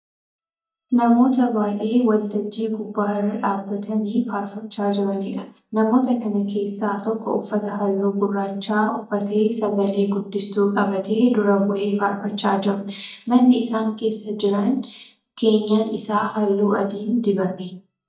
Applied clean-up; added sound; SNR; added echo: neural mask model DeepFilterNet 3.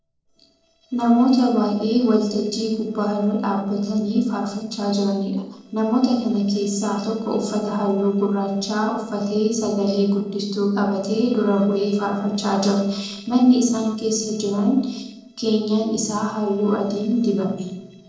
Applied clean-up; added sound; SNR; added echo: neural separator model SepFormer DNS4.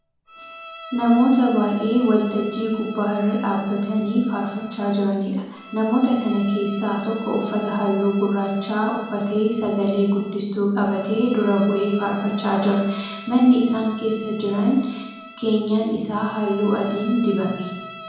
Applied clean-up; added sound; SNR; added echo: none; Bowed string instrument; 17 dB; reverberation time 0.9 s.